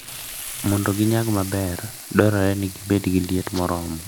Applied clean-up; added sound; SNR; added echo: none; Frying (food); 13 dB; none.